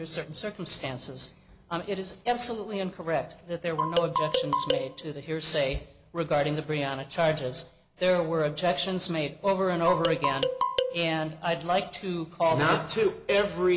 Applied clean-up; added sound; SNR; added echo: none; Marimba, xylophone; 1 dB; none.